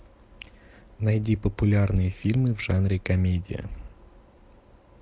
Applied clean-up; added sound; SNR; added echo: none; none; none; none.